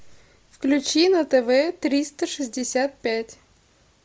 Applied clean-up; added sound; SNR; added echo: none; none; none; none.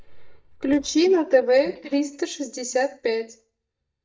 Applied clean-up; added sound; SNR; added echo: neural mask model DeepFilterNet 3.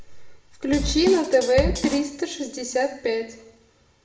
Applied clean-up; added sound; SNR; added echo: none; Drum kit; 5 dB; reverberation time 0.7 s.